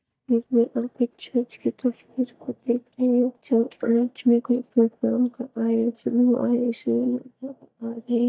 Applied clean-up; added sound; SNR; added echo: neural mask model DeepFilterNet 3.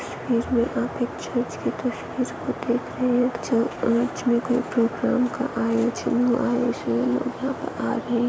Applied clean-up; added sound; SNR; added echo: none; none; none; none.